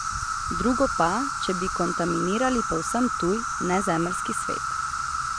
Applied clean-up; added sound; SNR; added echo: none; Insect; 1 dB; none.